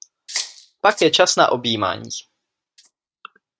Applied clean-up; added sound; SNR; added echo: neural mask model RNNoise.